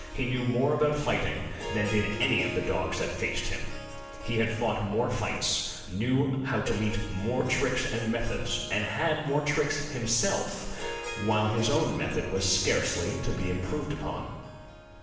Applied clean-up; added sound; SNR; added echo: none; Harp; 13 dB; reverberation time 1.0 s.